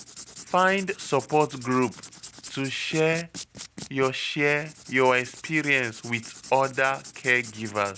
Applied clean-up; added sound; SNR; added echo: none; Writing; 17 dB; none.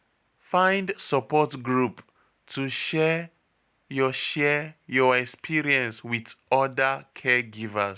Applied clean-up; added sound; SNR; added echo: none; none; none; none.